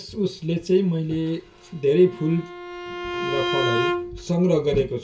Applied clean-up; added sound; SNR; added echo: none; Bowed string instrument; 5 dB; reverberation time 0.2 s.